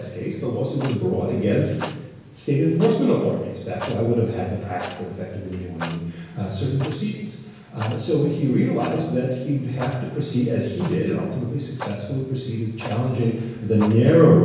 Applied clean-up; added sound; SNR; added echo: none; Clock; 18 dB; reverberation time 1.0 s.